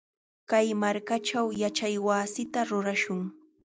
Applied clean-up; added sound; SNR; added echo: neural mask model DeepFilterNet 3.